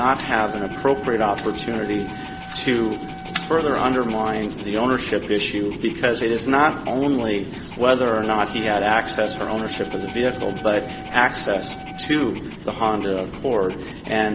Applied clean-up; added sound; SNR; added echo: none; Dog + Wind instrument, woodwind instrument; 16 dB; none.